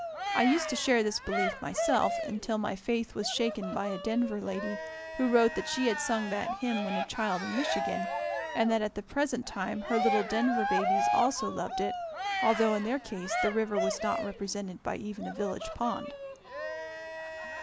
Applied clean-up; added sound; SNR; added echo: none; Cheering; 3 dB; none.